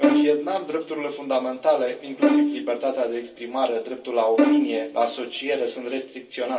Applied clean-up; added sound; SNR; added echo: none; Bowed string instrument; 0 dB; reverberation time 0.3 s.